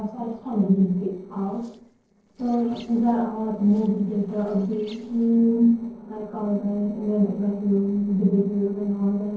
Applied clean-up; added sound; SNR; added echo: neural separator model SepFormer DNS4.